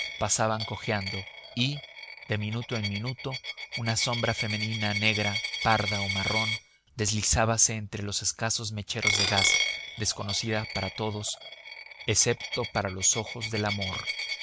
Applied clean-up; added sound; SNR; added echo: none; Coin (dropping); 4 dB; none.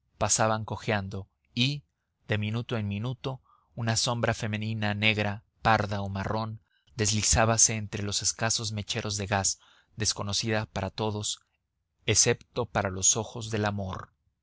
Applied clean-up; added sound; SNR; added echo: none; none; none; none.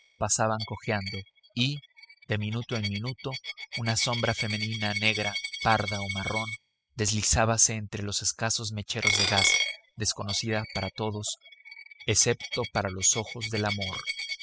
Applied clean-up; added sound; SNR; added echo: classical method spectral subtraction.